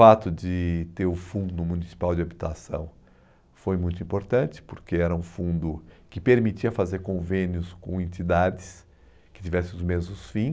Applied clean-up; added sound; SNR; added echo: none; none; none; none.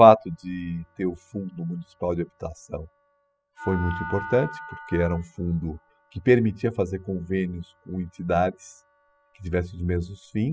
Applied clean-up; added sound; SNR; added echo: classical method spectral subtraction.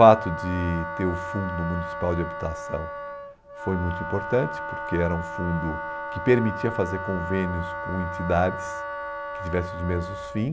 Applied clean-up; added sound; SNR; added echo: none; Wind instrument, woodwind instrument; 7 dB; none.